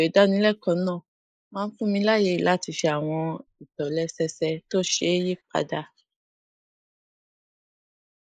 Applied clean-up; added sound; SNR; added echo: neural mask model Resemble Enhance denoiser.